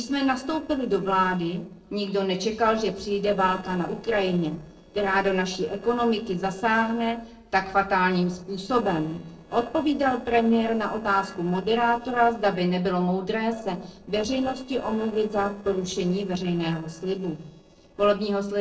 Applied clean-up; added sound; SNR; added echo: neural separator model SepFormer DNS4.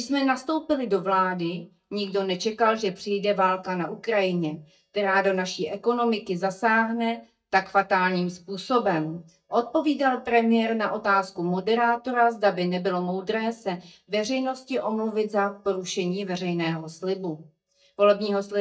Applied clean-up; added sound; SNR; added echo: neural mask model DeepFilterNet 3.